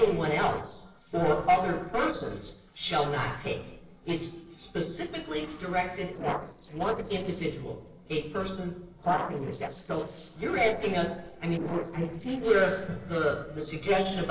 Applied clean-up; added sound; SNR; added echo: neural separator model SepFormer DNS4.